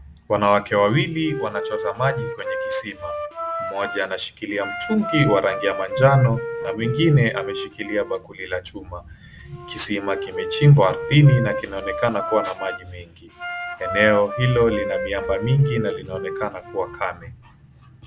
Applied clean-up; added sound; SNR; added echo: none; Wind instrument, woodwind instrument; 8 dB; none.